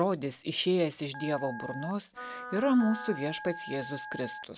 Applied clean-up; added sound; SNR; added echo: none; Wind instrument, woodwind instrument + Telephone; 12 dB; none.